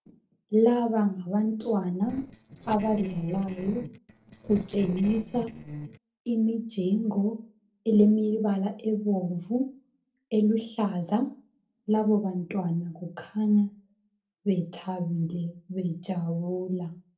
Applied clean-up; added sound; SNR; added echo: neural separator model SepFormer DNS4.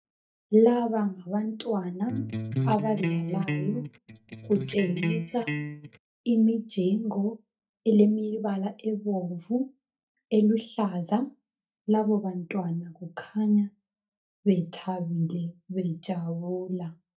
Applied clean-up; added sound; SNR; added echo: neural mask model DeepFilterNet 3.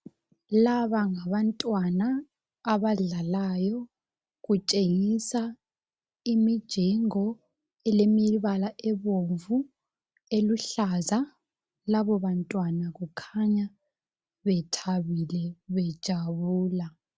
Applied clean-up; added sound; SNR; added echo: none; none; none; none.